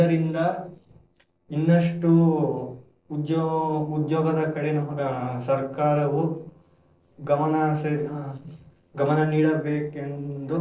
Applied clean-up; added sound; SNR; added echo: neural separator model SepFormer DNS4.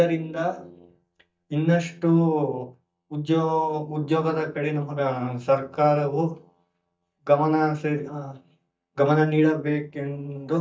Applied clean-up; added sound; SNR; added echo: neural mask model DeepFilterNet 3.